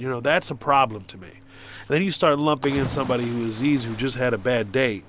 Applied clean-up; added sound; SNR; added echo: none; Cricket / Waves, surf; 16 dB; none.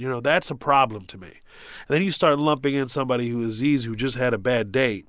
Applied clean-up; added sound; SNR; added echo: none; none; none; none.